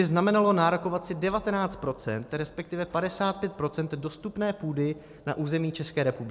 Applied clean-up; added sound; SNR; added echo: none; none; none; none.